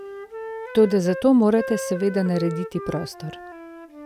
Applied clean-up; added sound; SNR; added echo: none; Wind instrument, woodwind instrument; 12 dB; none.